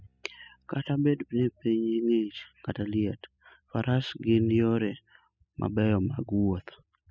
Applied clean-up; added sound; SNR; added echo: classical method spectral subtraction.